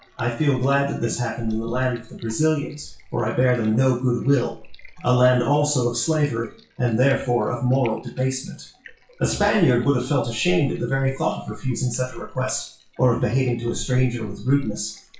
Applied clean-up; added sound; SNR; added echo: classical method WPE with log-MMSE.